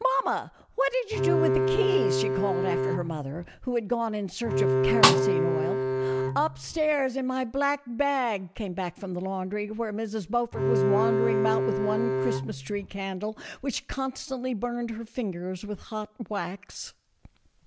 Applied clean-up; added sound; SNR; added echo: none; Bowed string instrument + Snare drum; -4 dB; none.